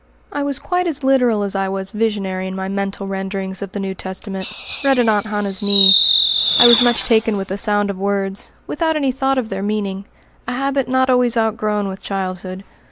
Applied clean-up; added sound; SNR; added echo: none; Fireworks; 0 dB; none.